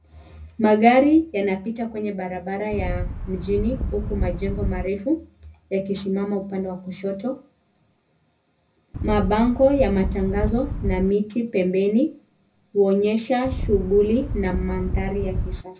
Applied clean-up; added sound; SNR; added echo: none; Wind; 4 dB; reverberation time 0.4 s.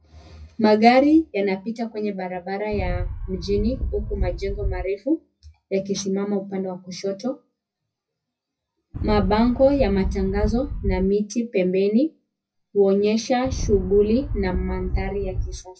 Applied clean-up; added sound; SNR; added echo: classical method WPE with log-MMSE.